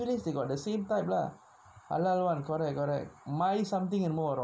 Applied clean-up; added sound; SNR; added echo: none; none; none; none.